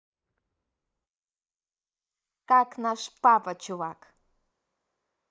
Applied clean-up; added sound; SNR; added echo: neural mask model Resemble Enhance denoiser.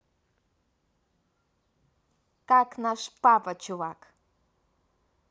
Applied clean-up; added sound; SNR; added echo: none; none; none; none.